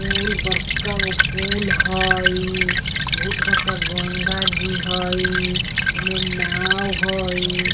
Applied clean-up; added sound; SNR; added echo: none; Stream / Trickle, dribble; -5 dB; reverberation time 0.2 s.